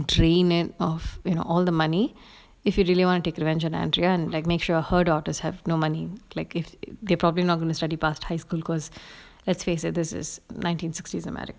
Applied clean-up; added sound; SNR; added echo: none; none; none; none.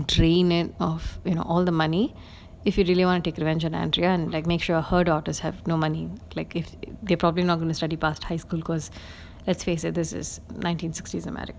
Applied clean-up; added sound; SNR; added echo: none; Car; 19 dB; none.